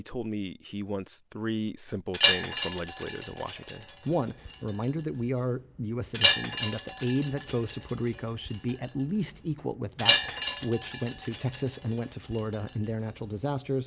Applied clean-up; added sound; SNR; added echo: none; Wind chime; -2 dB; none.